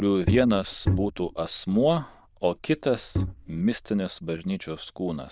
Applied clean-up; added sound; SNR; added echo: neural diffusion model UNIVERSE++.